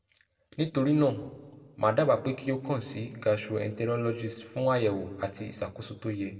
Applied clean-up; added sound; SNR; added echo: none; none; none; reverberation time 1.0 s.